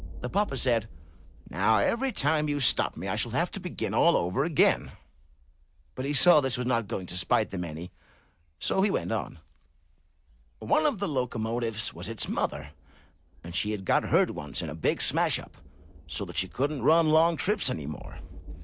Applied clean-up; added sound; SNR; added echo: none; Thunder; 19 dB; none.